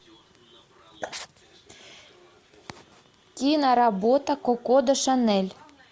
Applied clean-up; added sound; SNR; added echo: none; none; none; none.